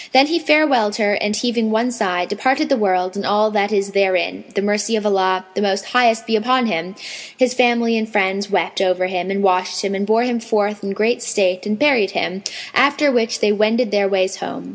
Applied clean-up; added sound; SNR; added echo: none; none; none; none.